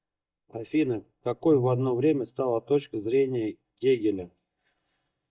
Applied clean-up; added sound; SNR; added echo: neural mask model DeepFilterNet 3.